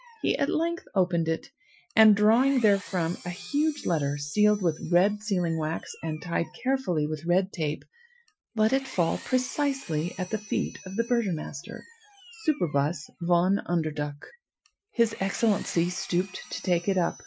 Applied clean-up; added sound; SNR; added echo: classical method Wiener filter.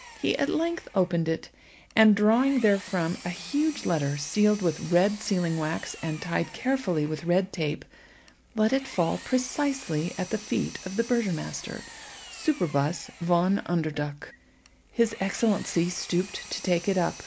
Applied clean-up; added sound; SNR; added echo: none; Engine; 19 dB; none.